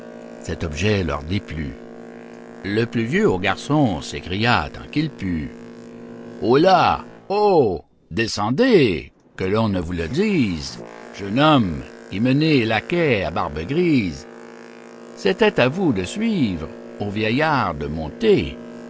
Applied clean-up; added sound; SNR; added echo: none; Boat, Water vehicle; 18 dB; none.